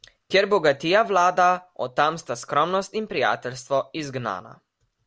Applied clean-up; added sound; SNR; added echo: none; none; none; none.